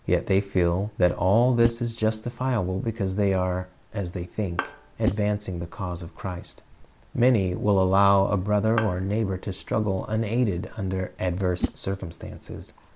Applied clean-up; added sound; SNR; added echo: none; Whoosh, swoosh, swish + Bowed string instrument; 12 dB; none.